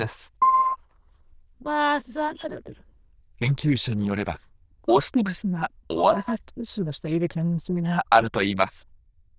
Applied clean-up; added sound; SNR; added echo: neural diffusion model UNIVERSE++.